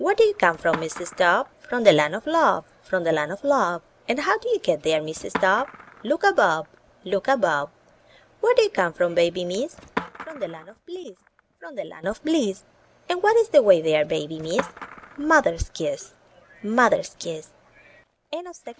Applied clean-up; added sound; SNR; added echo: none; Skateboard; 18 dB; none.